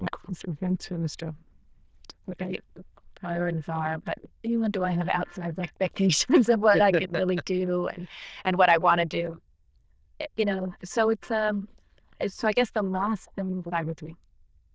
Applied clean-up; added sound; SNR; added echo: neural diffusion model UNIVERSE++.